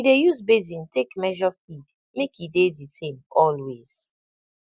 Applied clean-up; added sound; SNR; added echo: none; none; none; none.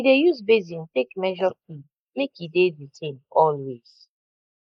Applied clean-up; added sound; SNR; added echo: neural mask model Resemble Enhance denoiser.